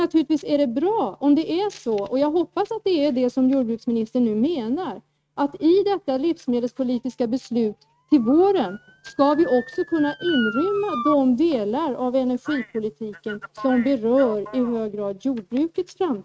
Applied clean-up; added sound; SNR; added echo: neural mask model RNNoise.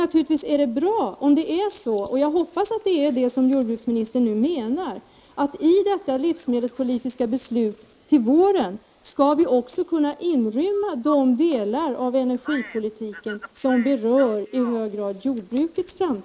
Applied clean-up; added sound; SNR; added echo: neural mask model Resemble Enhance denoiser.